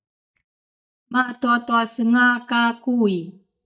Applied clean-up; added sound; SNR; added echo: neural mask model DeepFilterNet 3.